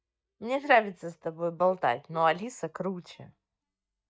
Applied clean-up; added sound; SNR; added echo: neural mask model DeepFilterNet 3.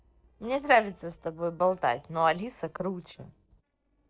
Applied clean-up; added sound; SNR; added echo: neural separator model SepFormer DNS4.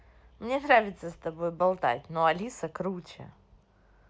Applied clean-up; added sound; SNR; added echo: none; none; none; none.